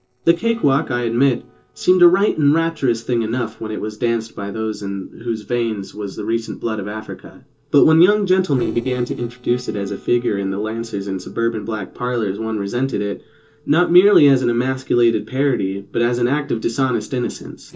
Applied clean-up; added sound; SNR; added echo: neural separator model SepFormer DNS4.